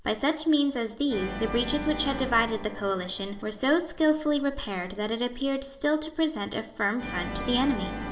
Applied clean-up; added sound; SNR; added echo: none; Organ; 11 dB; reverberation time 1.5 s.